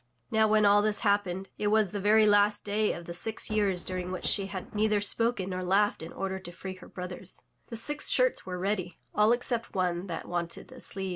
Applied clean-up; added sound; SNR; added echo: none; Thunder; 15 dB; none.